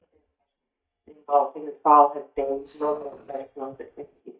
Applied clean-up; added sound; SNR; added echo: neural mask model DeepFilterNet 3.